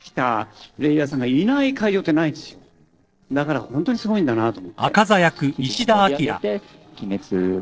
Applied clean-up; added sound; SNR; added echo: neural separator model SepFormer DNS4.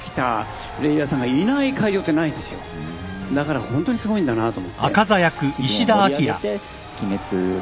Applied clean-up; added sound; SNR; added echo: none; Doorbell + Crowd; 18 dB; none.